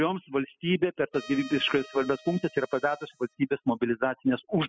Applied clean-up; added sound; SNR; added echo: classical method spectral subtraction.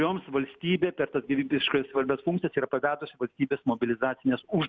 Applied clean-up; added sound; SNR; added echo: none; none; none; none.